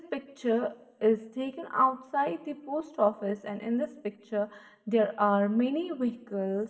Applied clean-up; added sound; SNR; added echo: none; none; none; reverberation time 2.0 s.